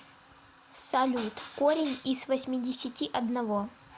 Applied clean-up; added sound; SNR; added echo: none; none; none; none.